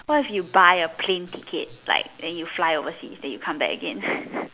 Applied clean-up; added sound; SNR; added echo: none; none; none; none.